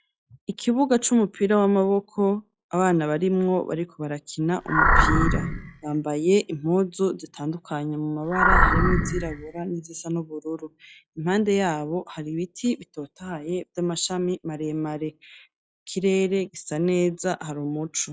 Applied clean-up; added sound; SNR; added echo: classical method log-MMSE.